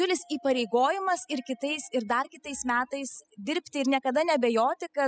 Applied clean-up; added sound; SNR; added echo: classical method spectral subtraction.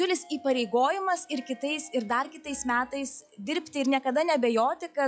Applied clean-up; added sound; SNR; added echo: classical method log-MMSE.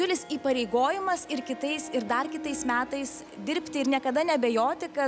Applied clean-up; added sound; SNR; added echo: none; Harp; 15 dB; none.